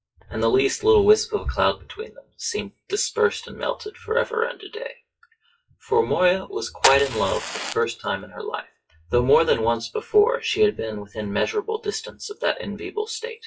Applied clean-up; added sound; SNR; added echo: classical method WPE with log-MMSE.